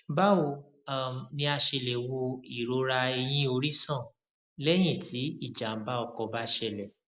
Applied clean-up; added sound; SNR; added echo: none; none; none; none.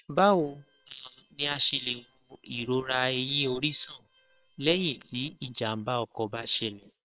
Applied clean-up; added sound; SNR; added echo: neural separator model SepFormer WHAM!.